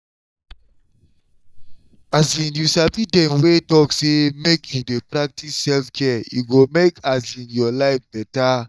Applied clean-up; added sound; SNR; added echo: neural mask model DeepFilterNet 3.